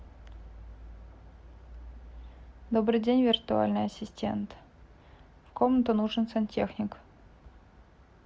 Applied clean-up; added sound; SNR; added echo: none; none; none; none.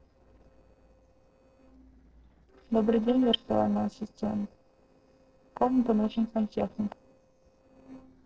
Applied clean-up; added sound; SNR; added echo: neural separator model SepFormer DNS4.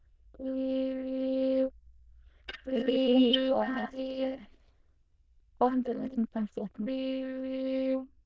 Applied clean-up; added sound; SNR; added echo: neural diffusion model UNIVERSE++.